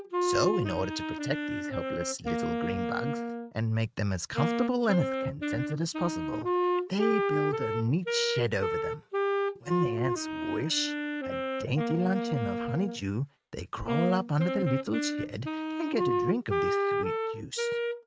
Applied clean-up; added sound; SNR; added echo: neural mask model RNNoise.